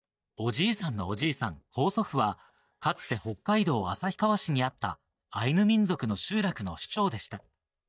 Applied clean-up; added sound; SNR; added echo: neural mask model DeepFilterNet 3.